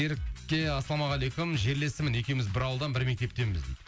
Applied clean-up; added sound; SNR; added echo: none; none; none; none.